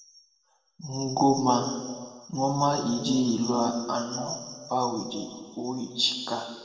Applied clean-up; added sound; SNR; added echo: none; none; none; reverberation time 1.6 s.